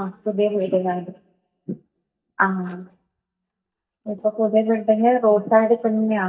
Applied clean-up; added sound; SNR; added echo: neural mask model DeepFilterNet 3.